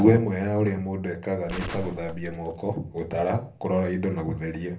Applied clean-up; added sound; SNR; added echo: none; Gunshot, gunfire; 13 dB; reverberation time 0.3 s.